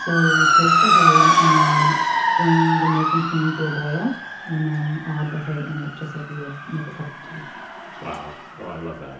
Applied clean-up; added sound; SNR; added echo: none; Motor vehicle (road) / Siren; -4 dB; reverberation time 0.6 s.